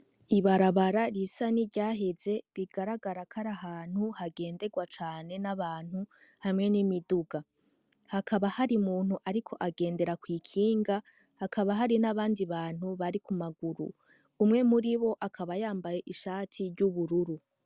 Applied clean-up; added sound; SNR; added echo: none; none; none; none.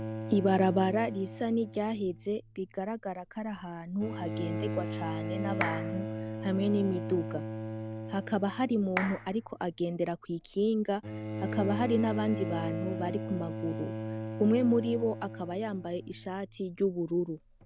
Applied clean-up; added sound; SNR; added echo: none; Bowed string instrument + Clapping; 6 dB; none.